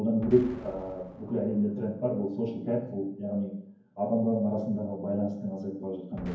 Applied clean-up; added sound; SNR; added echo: none; Explosion; 19 dB; reverberation time 0.9 s.